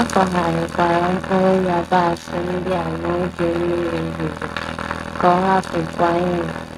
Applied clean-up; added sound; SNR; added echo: neural mask model RNNoise.